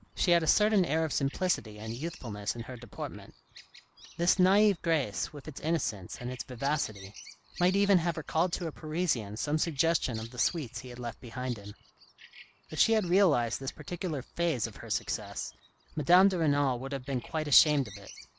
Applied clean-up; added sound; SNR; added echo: none; Bird vocalization, bird call, bird song; 20 dB; none.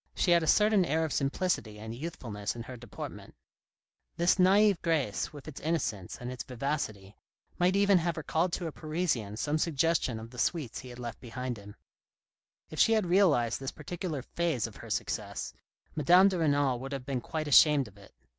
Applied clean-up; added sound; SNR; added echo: none; none; none; none.